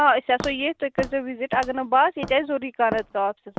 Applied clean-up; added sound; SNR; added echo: none; Walk, footsteps; 13 dB; none.